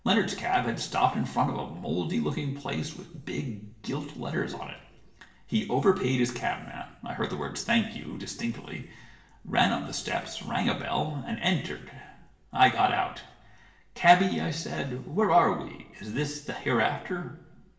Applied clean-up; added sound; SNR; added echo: none; none; none; reverberation time 1.1 s.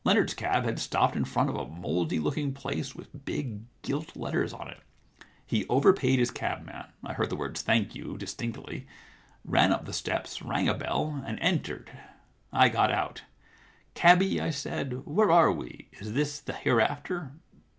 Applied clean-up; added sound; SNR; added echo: none; none; none; none.